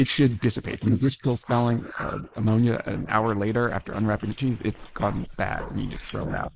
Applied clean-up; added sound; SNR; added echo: neural mask model Resemble Enhance denoiser.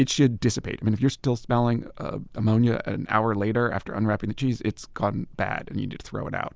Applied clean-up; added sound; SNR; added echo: none; none; none; none.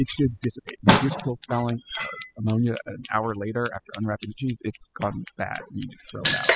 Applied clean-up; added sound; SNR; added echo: classical method spectral subtraction.